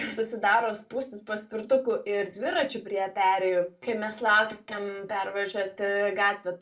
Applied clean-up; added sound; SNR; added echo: none; none; none; reverberation time 0.2 s.